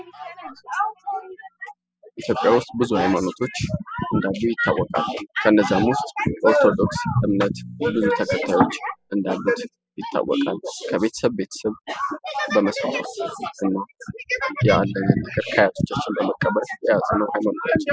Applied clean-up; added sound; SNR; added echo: classical method spectral subtraction.